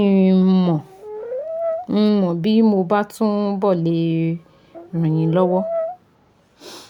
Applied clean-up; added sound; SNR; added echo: none; Brass instrument; 9 dB; none.